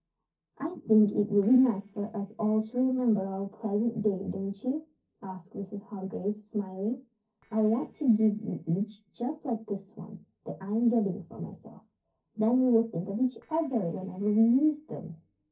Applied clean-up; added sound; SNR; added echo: neural separator model SepFormer DNS4.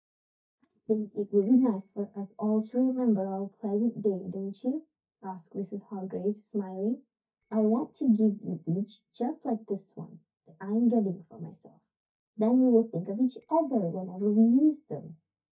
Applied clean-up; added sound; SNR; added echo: neural mask model DeepFilterNet 3.